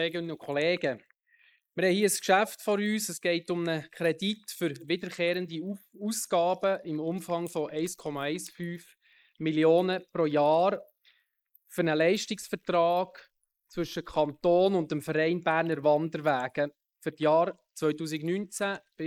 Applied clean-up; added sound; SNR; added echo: neural mask model Resemble Enhance denoiser.